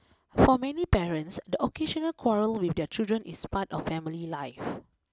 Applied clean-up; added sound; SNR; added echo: none; none; none; none.